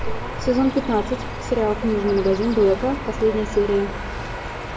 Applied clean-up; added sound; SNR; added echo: none; Bird vocalization, bird call, bird song; 11 dB; reverberation time 1.3 s.